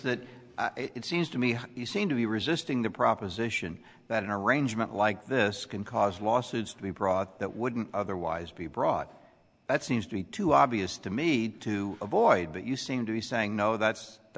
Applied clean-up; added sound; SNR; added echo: none; none; none; none.